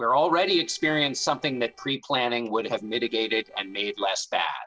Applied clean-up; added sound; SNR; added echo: neural separator model SepFormer DNS4.